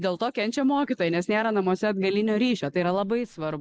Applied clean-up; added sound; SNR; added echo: neural mask model Resemble Enhance denoiser.